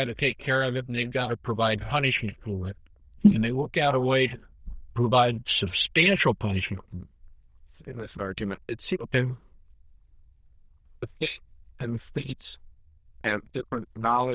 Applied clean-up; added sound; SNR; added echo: neural diffusion model UNIVERSE++.